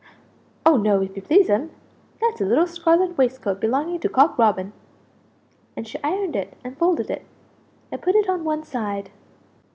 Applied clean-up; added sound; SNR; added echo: none; none; none; none.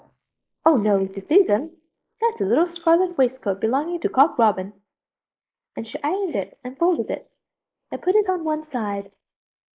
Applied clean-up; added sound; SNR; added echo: neural mask model Resemble Enhance denoiser.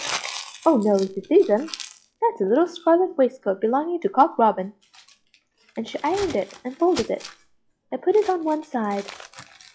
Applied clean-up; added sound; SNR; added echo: classical method log-MMSE.